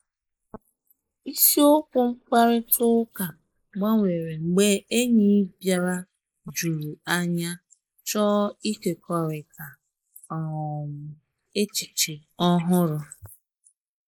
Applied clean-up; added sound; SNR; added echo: neural mask model Resemble Enhance denoiser.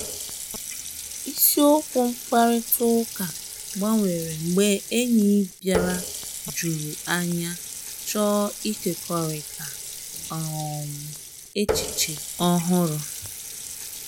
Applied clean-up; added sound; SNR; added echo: none; Water tap, faucet; 9 dB; none.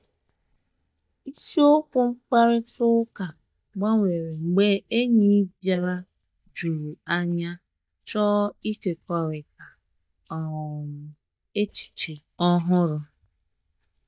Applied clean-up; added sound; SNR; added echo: neural mask model DeepFilterNet 3.